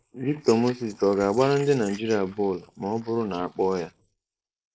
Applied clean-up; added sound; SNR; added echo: neural mask model Resemble Enhance denoiser.